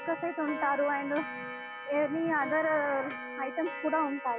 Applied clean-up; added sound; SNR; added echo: none; Clock; 9 dB; none.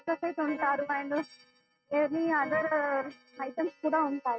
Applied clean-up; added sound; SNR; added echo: neural mask model RNNoise.